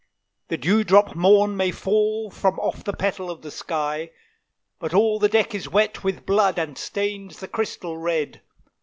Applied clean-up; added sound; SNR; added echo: none; none; none; none.